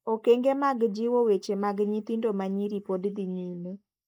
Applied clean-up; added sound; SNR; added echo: neural mask model Resemble Enhance denoiser.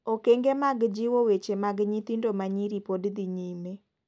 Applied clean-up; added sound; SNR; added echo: none; none; none; none.